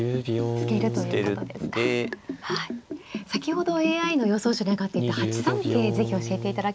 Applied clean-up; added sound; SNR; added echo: none; Liquid; 10 dB; none.